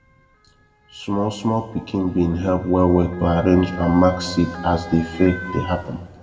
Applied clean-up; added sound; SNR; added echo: none; Motor vehicle (road) / Siren; 17 dB; reverberation time 1.1 s.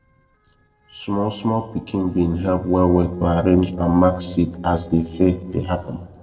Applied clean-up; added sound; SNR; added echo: neural separator model SepFormer DNS4.